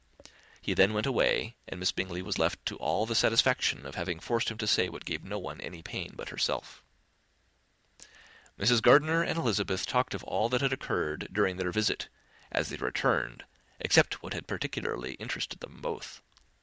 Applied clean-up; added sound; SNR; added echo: none; none; none; none.